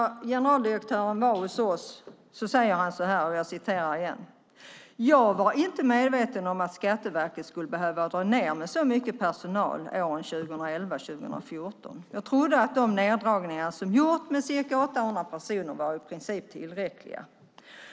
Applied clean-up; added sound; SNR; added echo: none; none; none; none.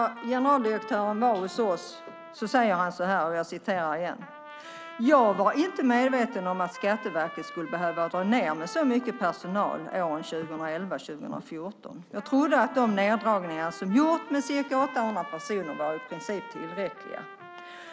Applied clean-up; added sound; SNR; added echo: none; Trumpet; 16 dB; none.